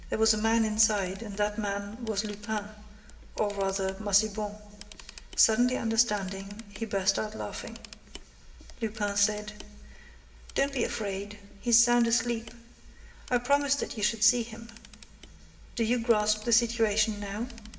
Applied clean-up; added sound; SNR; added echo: none; Camera; 16 dB; reverberation time 0.9 s.